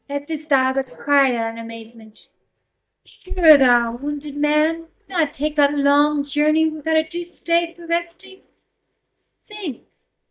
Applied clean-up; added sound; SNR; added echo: neural mask model DeepFilterNet 3.